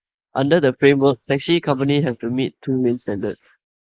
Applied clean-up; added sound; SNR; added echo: neural mask model Resemble Enhance denoiser.